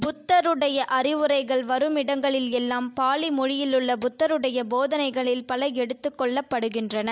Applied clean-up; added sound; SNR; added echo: none; none; none; none.